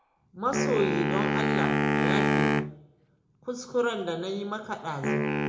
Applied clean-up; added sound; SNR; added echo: none; Wind instrument, woodwind instrument; -4 dB; reverberation time 0.6 s.